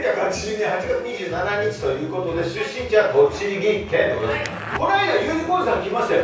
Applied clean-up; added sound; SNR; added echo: none; Zipper (clothing); 13 dB; reverberation time 0.6 s.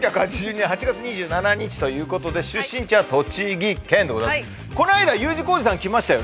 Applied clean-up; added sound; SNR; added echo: none; none; none; none.